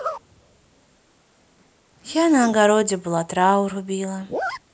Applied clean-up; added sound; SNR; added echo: neural mask model Resemble Enhance denoiser.